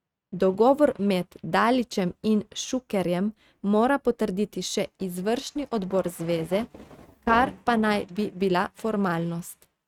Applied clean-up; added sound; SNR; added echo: neural mask model RNNoise.